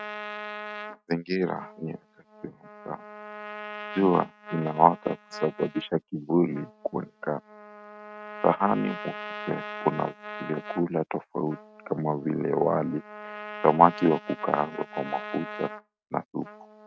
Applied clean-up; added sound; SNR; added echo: neural mask model RNNoise.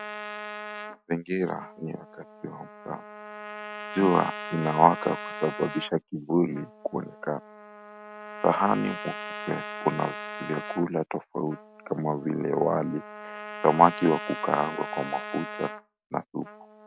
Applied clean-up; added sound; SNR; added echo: none; Trumpet; 11 dB; none.